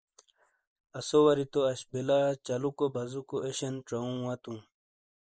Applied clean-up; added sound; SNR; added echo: neural mask model Resemble Enhance denoiser.